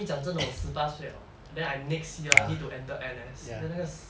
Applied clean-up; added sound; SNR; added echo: none; Finger snapping; -4 dB; none.